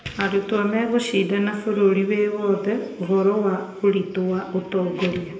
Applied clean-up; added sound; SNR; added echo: none; none; none; reverberation time 0.8 s.